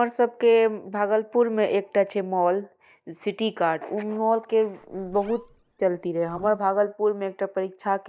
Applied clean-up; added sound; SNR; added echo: neural mask model DeepFilterNet 3.